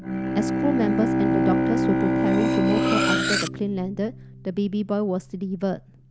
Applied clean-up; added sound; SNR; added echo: none; Bowed string instrument + Cutlery, silverware; -2 dB; none.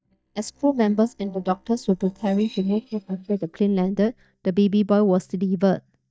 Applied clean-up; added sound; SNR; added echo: neural mask model DeepFilterNet 3.